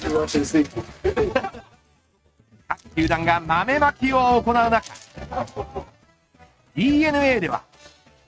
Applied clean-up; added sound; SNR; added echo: neural mask model RNNoise.